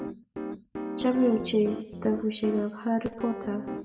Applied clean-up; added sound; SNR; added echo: none; Piano; 9 dB; reverberation time 1.2 s.